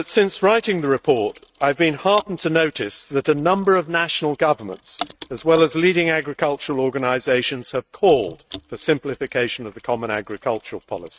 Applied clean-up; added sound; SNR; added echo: neural mask model RNNoise.